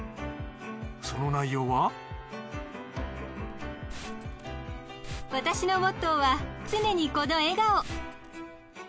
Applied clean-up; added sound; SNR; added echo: none; Liquid; 15 dB; none.